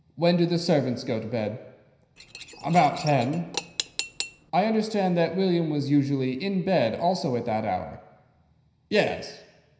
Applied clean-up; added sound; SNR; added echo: none; Cutlery, silverware / Dishes, pots, and pans; 11 dB; reverberation time 0.9 s.